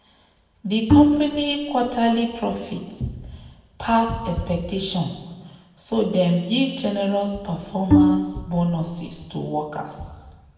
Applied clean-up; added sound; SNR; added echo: none; Bowed string instrument; -4 dB; reverberation time 1.2 s.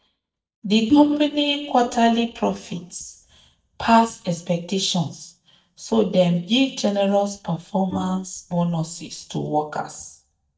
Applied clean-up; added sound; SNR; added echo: neural mask model DeepFilterNet 3.